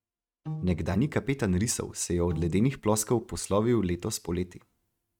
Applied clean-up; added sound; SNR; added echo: neural mask model RNNoise.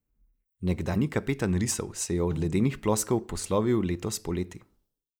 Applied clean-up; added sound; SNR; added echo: neural mask model Resemble Enhance denoiser.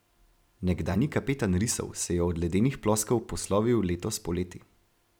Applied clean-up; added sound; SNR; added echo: none; none; none; none.